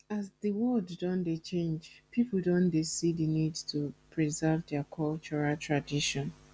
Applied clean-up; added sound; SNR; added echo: none; none; none; none.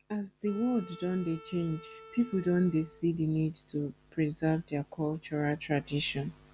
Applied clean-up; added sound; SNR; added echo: none; Wind instrument, woodwind instrument; 20 dB; none.